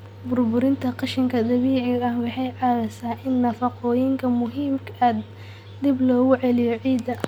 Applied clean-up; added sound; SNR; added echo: none; none; none; none.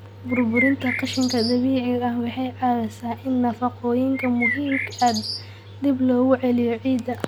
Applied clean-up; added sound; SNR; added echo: none; Bird; 6 dB; none.